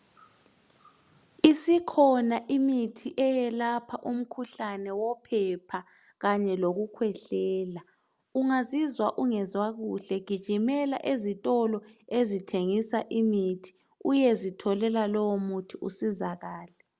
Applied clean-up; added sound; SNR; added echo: none; none; none; none.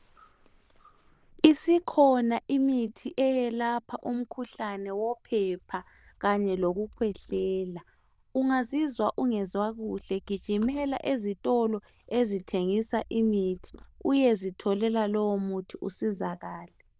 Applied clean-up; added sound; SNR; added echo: neural diffusion model UNIVERSE++.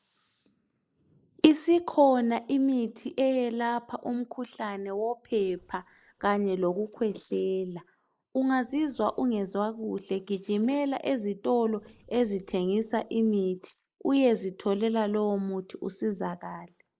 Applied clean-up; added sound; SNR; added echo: neural mask model Resemble Enhance denoiser.